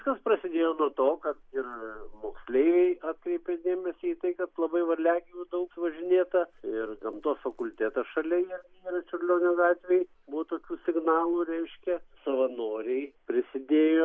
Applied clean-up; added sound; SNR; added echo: none; none; none; none.